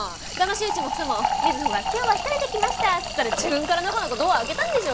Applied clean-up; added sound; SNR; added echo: none; Fill (with liquid); 3 dB; none.